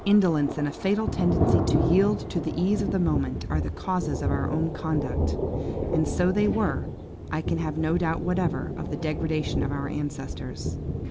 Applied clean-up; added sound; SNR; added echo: none; Thunder; 2 dB; none.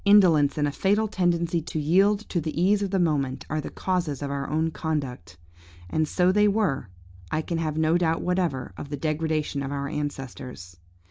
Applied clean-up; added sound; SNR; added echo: none; none; none; none.